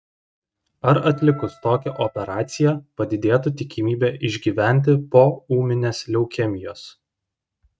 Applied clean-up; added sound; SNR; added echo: neural mask model RNNoise.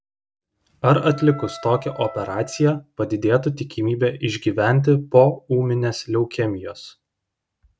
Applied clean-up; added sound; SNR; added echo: none; Wind instrument, woodwind instrument; 17 dB; none.